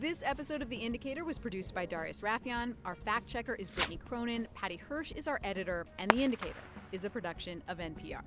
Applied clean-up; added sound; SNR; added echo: none; Fireworks; 5 dB; none.